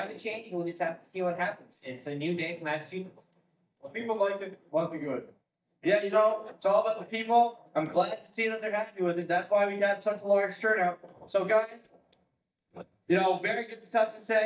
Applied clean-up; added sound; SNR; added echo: neural mask model DeepFilterNet 3.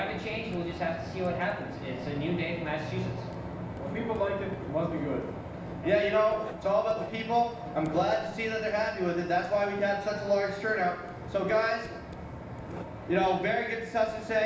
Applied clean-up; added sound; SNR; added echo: none; Writing; 19 dB; reverberation time 0.9 s.